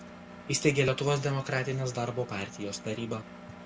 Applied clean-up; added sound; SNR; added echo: none; Engine; 15 dB; none.